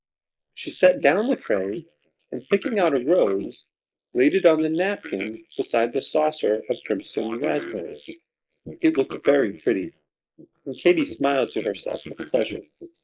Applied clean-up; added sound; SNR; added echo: neural mask model Resemble Enhance denoiser.